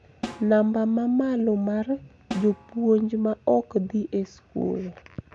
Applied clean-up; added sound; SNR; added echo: none; Snare drum; 17 dB; none.